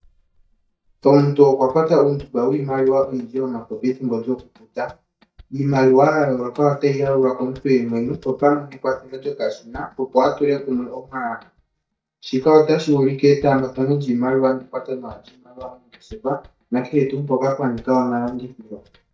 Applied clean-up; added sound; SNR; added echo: neural mask model DeepFilterNet 3.